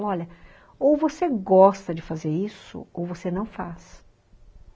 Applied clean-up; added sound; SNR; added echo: none; none; none; none.